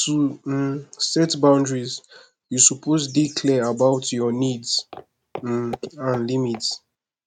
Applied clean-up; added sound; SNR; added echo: neural mask model RNNoise.